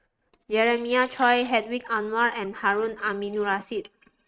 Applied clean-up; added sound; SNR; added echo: neural mask model RNNoise.